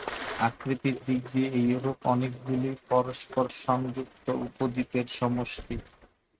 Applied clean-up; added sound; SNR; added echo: neural mask model RNNoise.